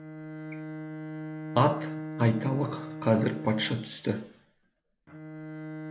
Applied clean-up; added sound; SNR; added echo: none; Bowed string instrument; 8 dB; none.